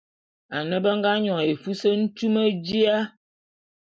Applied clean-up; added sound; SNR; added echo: none; none; none; none.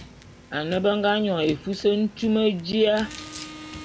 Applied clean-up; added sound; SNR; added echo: none; Car; 17 dB; none.